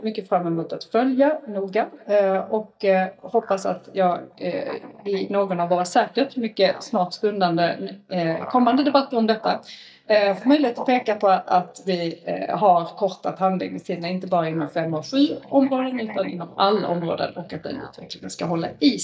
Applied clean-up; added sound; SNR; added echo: neural mask model DeepFilterNet 3.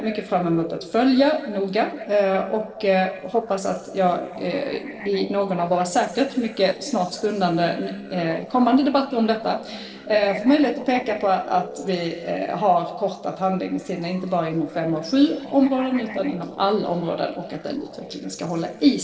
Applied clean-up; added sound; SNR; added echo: neural separator model SepFormer DNS4.